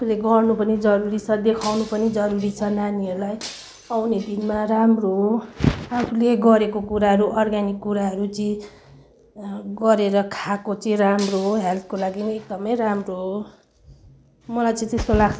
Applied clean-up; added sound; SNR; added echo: none; Shatter; 19 dB; none.